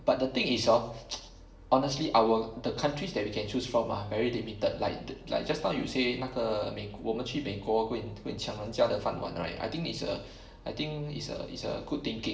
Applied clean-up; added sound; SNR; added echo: none; none; none; reverberation time 0.7 s.